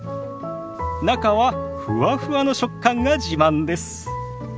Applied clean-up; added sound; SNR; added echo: none; none; none; none.